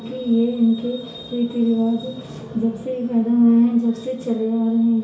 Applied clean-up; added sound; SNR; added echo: none; none; none; reverberation time 0.6 s.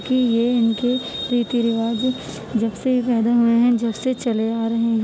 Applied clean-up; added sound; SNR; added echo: none; none; none; none.